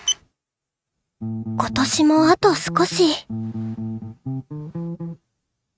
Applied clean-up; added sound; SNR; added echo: neural mask model RNNoise.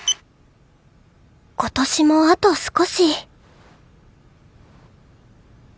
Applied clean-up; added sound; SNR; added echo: none; none; none; none.